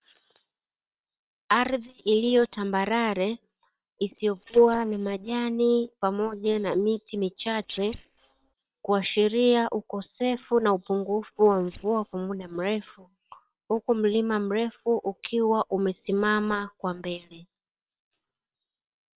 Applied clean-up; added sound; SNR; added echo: neural separator model SepFormer WHAM!.